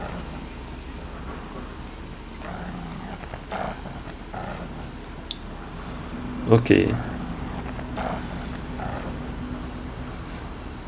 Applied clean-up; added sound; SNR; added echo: none; Growling; 9 dB; none.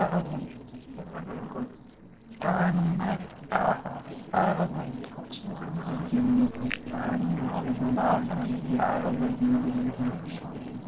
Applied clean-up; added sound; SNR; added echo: neural separator model SepFormer DNS4.